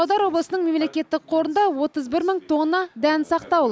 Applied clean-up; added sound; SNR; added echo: none; none; none; none.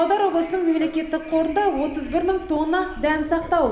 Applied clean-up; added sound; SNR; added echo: none; Wind; 19 dB; reverberation time 1.1 s.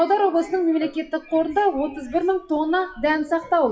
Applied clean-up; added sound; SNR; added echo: classical method WPE with log-MMSE.